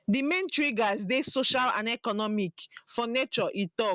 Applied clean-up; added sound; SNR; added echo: none; none; none; none.